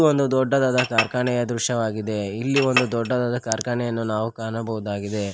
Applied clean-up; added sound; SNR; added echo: none; Chink, clink; 6 dB; none.